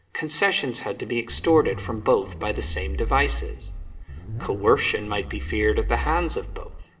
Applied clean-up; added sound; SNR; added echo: none; Zipper (clothing); 6 dB; reverberation time 1.2 s.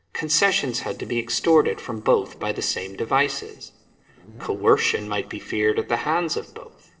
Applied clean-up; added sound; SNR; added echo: neural separator model SepFormer DNS4.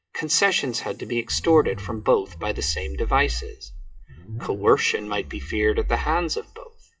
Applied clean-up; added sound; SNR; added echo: classical method WPE with log-MMSE.